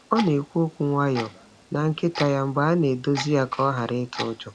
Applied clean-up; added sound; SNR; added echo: none; Clock; 14 dB; none.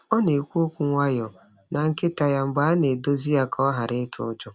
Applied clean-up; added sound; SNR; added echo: none; none; none; none.